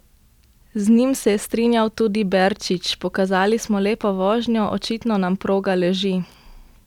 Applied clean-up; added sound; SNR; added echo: none; none; none; none.